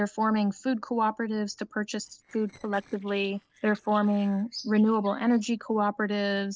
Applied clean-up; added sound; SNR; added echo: neural separator model SepFormer DNS4.